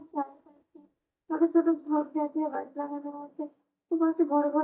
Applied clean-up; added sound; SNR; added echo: neural mask model DeepFilterNet 3.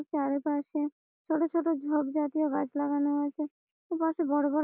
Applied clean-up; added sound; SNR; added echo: none; none; none; none.